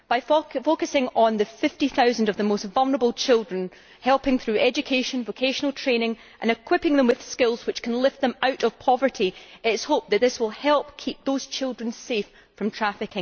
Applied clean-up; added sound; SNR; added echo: none; none; none; none.